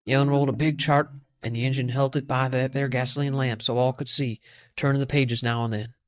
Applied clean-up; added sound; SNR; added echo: neural mask model DeepFilterNet 3.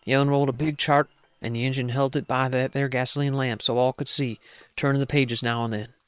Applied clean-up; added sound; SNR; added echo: neural separator model SepFormer WHAM!.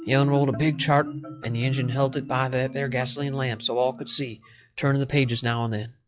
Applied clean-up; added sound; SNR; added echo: classical method log-MMSE.